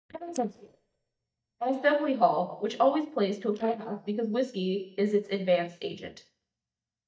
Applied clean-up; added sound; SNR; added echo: neural mask model DeepFilterNet 3.